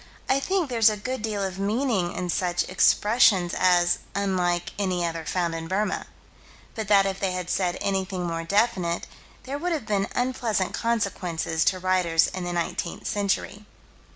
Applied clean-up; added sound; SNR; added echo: none; none; none; none.